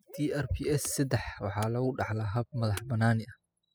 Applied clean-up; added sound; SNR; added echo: classical method spectral subtraction.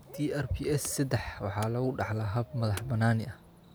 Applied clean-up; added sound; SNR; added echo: none; Wood / Domestic sounds, home sounds + Cricket / Bird; 18 dB; none.